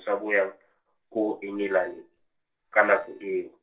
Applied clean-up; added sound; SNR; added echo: neural separator model SepFormer DNS4.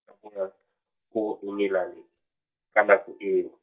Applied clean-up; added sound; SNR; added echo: neural mask model DeepFilterNet 3.